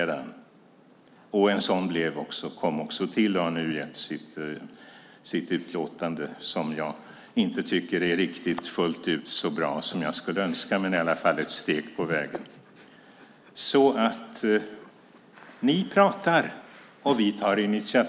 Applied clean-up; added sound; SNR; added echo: none; none; none; none.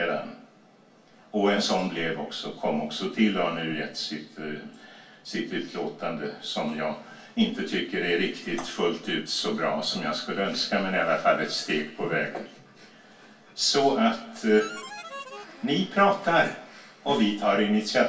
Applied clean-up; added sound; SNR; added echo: none; Harmonica; 13 dB; reverberation time 0.2 s.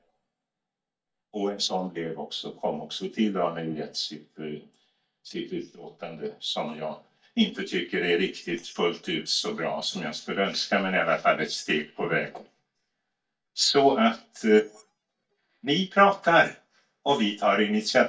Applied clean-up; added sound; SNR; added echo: neural mask model DeepFilterNet 3.